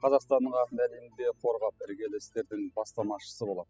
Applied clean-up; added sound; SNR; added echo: classical method spectral subtraction.